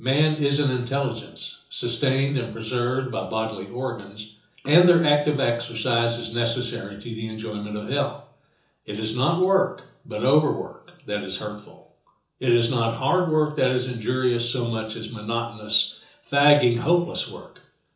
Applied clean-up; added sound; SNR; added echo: none; none; none; reverberation time 0.7 s.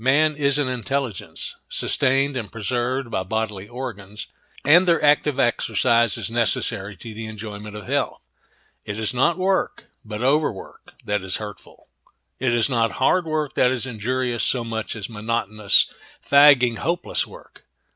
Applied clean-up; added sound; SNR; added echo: none; none; none; none.